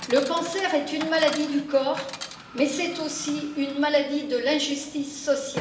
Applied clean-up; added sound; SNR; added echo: none; Coin (dropping) / Chatter; 14 dB; reverberation time 0.8 s.